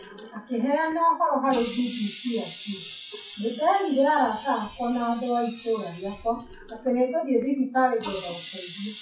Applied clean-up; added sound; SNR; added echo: classical method WPE with log-MMSE.